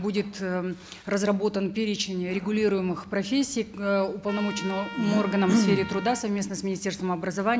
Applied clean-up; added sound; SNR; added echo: none; Trumpet; 14 dB; none.